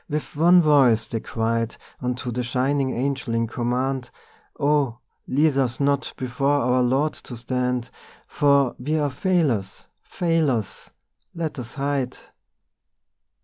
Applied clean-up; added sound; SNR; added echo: none; none; none; none.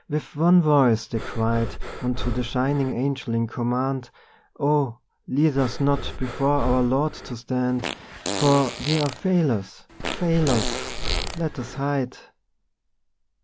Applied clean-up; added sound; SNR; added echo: none; Fart + Breathing; 5 dB; none.